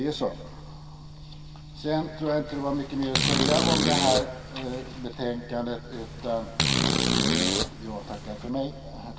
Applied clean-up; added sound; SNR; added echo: none; Fart; -3 dB; reverberation time 2.0 s.